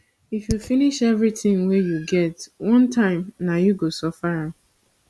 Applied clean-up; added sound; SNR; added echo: none; none; none; none.